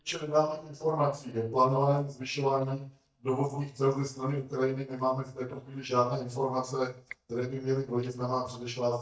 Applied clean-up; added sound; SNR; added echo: neural mask model DeepFilterNet 3.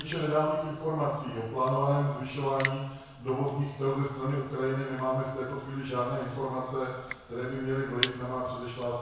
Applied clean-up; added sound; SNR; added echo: none; Crushing; 10 dB; reverberation time 1.0 s.